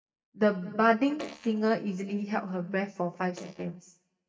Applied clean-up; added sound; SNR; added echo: neural mask model DeepFilterNet 3.